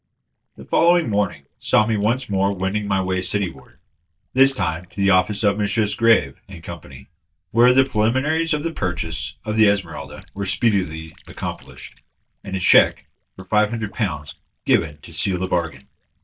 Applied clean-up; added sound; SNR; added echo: neural mask model DeepFilterNet 3.